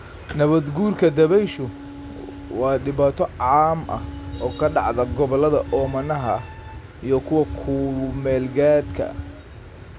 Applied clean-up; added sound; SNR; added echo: none; Wind instrument, woodwind instrument; 18 dB; none.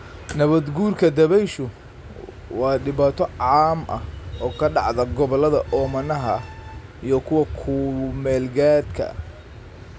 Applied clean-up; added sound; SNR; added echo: none; none; none; none.